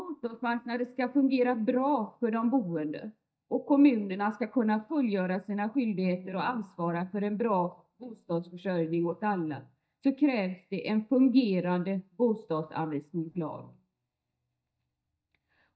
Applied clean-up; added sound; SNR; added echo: neural mask model DeepFilterNet 3.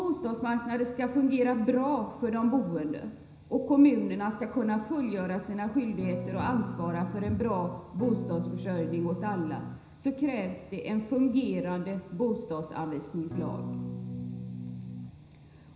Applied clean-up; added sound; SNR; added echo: none; Electric guitar / Strum; 7 dB; reverberation time 0.9 s.